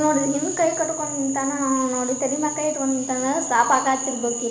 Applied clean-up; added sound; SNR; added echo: none; Frog; 7 dB; reverberation time 1.0 s.